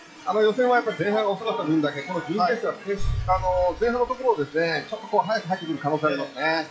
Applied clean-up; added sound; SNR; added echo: classical method WPE with log-MMSE.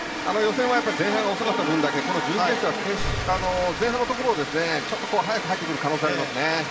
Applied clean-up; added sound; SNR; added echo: none; Boom; 15 dB; reverberation time 3.0 s.